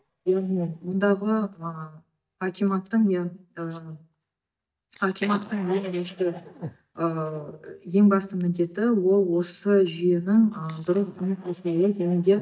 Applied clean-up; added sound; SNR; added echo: neural mask model DeepFilterNet 3.